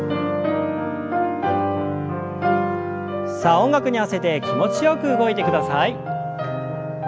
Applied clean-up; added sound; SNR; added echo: none; none; none; none.